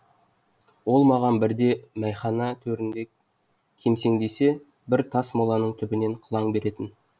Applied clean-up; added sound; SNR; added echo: none; none; none; none.